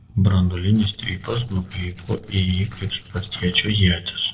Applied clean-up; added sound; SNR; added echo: neural separator model SepFormer DNS4.